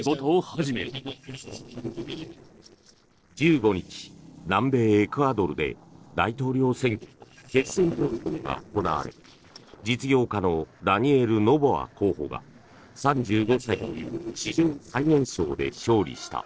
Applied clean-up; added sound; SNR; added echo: neural separator model SepFormer DNS4.